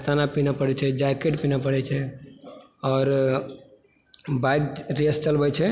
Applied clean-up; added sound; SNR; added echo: none; none; none; none.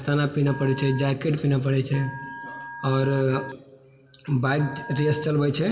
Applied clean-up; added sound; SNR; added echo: none; Telephone; 16 dB; reverberation time 1.3 s.